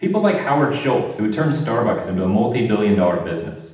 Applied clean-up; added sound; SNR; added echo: none; none; none; reverberation time 0.8 s.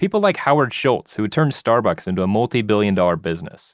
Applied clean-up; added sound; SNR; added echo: none; none; none; none.